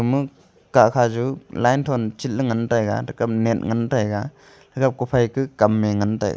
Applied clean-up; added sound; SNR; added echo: none; none; none; none.